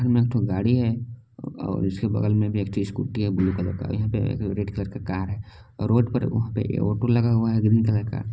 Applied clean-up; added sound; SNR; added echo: none; none; none; none.